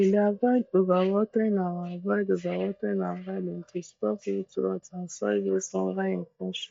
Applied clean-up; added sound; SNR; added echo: neural mask model DeepFilterNet 3.